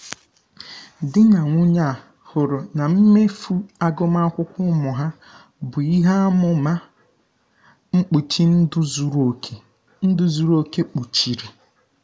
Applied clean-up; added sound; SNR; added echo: none; none; none; none.